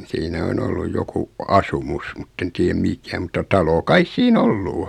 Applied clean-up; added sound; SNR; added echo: none; none; none; none.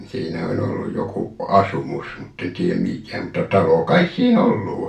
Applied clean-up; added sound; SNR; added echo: none; none; none; reverberation time 0.3 s.